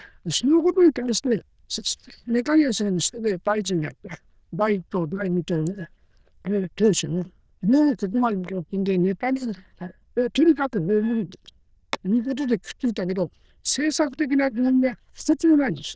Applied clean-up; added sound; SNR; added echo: neural diffusion model UNIVERSE++.